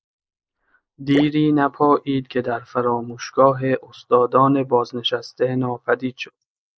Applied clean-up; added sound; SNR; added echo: neural mask model Resemble Enhance denoiser.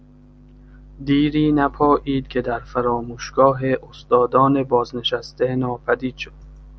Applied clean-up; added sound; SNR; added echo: none; none; none; none.